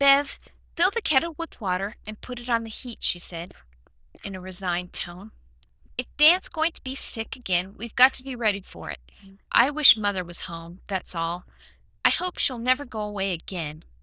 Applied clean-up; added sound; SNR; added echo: neural diffusion model UNIVERSE++.